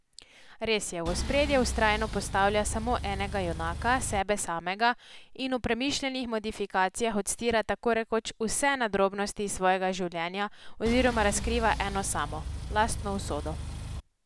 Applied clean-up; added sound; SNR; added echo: none; Engine; 6 dB; none.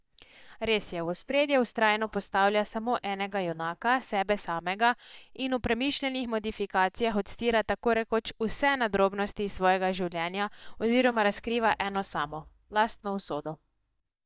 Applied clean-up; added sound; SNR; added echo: neural mask model DeepFilterNet 3.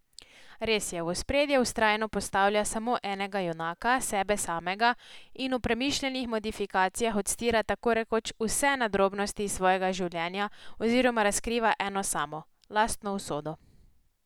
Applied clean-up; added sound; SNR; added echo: none; none; none; none.